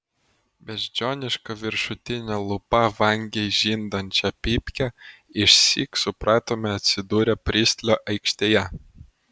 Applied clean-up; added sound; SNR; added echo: none; none; none; none.